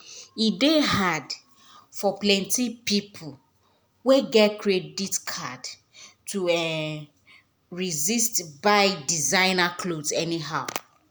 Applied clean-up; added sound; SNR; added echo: none; none; none; none.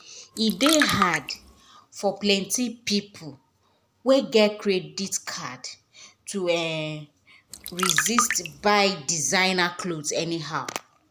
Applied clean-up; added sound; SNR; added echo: none; Trickle, dribble; 2 dB; none.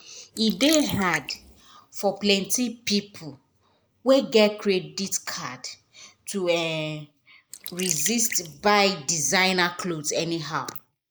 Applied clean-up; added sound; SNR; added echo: neural mask model Resemble Enhance denoiser.